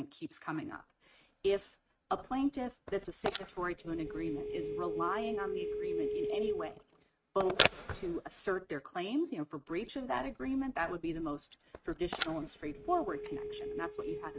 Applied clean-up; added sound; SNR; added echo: neural mask model RNNoise.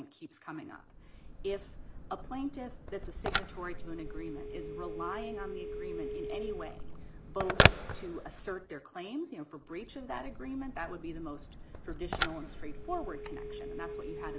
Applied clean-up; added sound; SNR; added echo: none; Telephone; -5 dB; none.